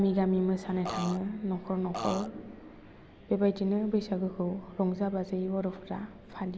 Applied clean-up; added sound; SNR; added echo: none; Burping, eructation; 5 dB; none.